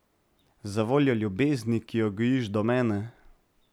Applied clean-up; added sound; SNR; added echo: none; none; none; none.